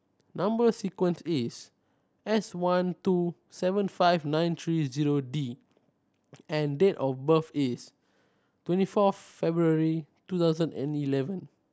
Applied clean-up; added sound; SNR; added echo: none; none; none; none.